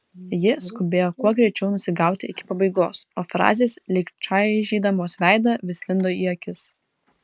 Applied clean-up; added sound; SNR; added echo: none; none; none; none.